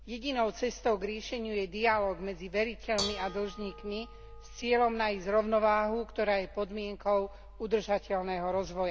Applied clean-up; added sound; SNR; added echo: none; Dishes, pots, and pans / Bell; 15 dB; none.